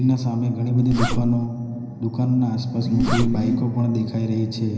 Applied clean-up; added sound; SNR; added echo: none; Zipper (clothing); 4 dB; reverberation time 0.9 s.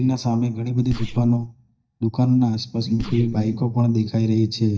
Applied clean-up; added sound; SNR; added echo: neural mask model DeepFilterNet 3.